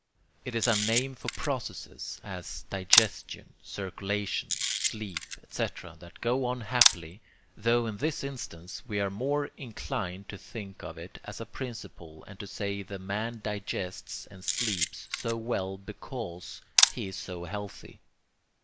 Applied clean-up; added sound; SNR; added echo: none; Camera; -1 dB; none.